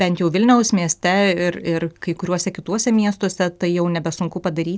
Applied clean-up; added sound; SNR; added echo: none; none; none; none.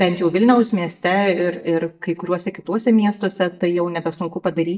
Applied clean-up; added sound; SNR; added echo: neural mask model DeepFilterNet 3.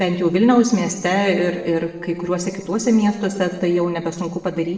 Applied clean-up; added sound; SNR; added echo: neural separator model SepFormer DNS4.